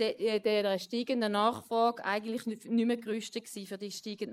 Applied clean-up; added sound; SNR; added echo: neural mask model Resemble Enhance denoiser.